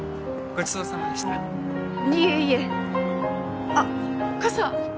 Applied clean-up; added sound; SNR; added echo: none; none; none; none.